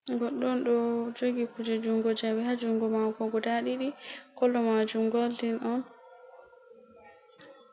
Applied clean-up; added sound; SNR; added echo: none; none; none; none.